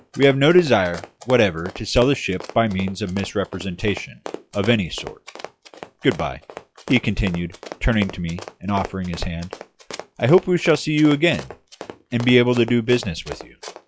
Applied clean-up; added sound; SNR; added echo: classical method log-MMSE.